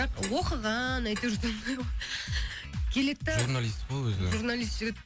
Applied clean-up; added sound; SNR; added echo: none; Clock; 14 dB; none.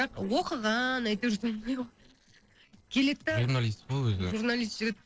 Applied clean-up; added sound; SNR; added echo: neural separator model SepFormer DNS4.